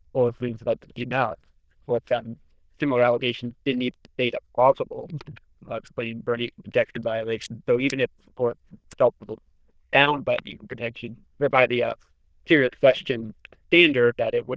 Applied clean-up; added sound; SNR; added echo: neural diffusion model UNIVERSE++.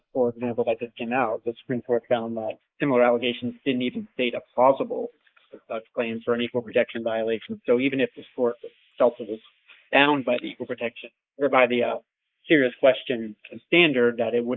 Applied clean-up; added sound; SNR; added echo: neural mask model Resemble Enhance denoiser.